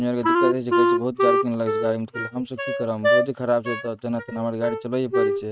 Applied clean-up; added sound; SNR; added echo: neural mask model RNNoise.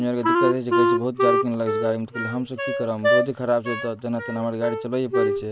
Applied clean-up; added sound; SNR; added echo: none; Wind instrument, woodwind instrument; -2 dB; none.